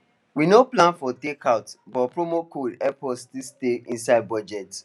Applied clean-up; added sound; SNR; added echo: none; none; none; none.